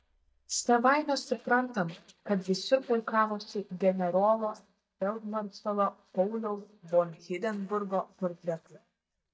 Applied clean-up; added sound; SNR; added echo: neural mask model DeepFilterNet 3.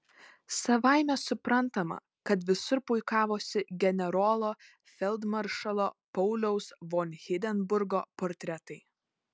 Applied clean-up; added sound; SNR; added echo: none; none; none; none.